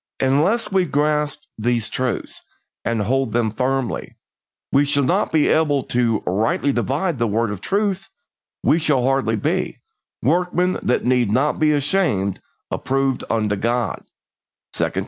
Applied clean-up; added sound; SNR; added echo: none; none; none; none.